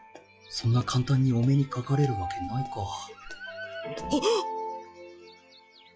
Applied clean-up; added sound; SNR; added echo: classical method log-MMSE.